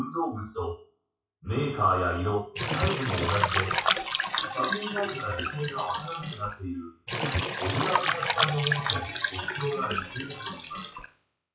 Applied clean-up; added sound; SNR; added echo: classical method WPE with log-MMSE.